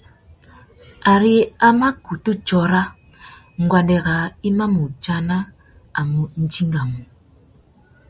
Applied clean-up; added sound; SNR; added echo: none; none; none; none.